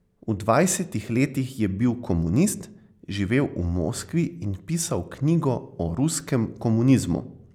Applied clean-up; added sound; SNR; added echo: none; none; none; none.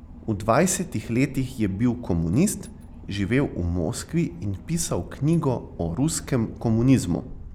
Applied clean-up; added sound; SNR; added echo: none; Engine / Boat, Water vehicle; 16 dB; none.